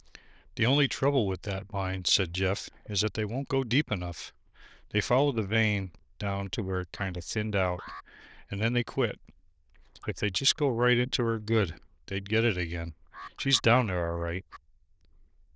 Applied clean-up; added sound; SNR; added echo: neural diffusion model UNIVERSE++.